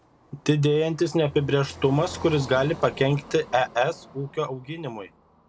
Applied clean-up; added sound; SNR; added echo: none; Car passing by; 18 dB; none.